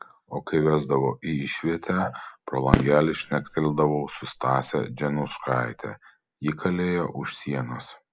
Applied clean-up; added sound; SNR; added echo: none; Fireworks; 6 dB; none.